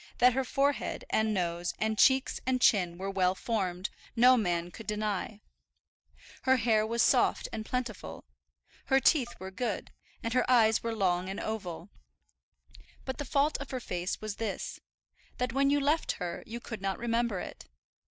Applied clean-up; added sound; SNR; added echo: neural mask model DeepFilterNet 3.